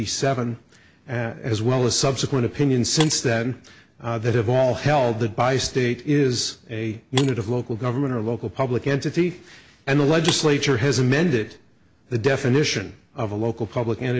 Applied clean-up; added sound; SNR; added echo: none; Shatter; 18 dB; none.